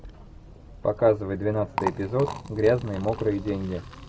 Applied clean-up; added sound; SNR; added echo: none; Liquid; 12 dB; none.